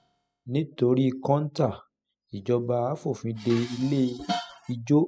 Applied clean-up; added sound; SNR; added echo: classical method spectral subtraction.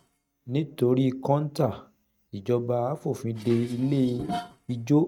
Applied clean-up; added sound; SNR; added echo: neural mask model RNNoise.